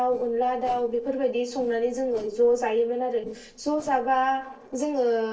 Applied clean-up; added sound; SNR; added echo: neural separator model SepFormer DNS4.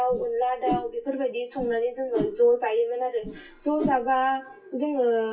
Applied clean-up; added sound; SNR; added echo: classical method WPE with log-MMSE.